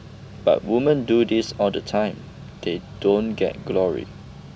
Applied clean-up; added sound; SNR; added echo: none; Mechanical fan; 16 dB; none.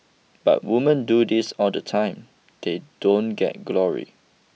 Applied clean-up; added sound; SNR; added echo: none; none; none; none.